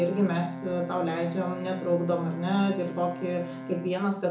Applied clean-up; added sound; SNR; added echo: none; Brass instrument; 11 dB; reverberation time 0.7 s.